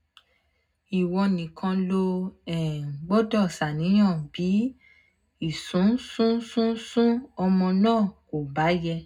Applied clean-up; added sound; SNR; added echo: none; none; none; reverberation time 0.3 s.